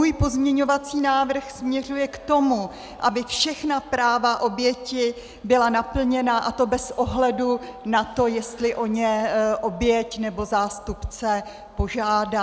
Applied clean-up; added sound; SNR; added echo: none; none; none; none.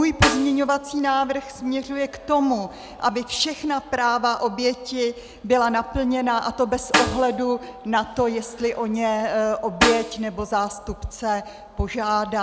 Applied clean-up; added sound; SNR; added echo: none; Snare drum; 5 dB; none.